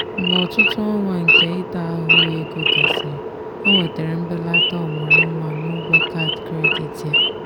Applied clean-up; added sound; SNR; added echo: none; Idling / Wild animals; -5 dB; none.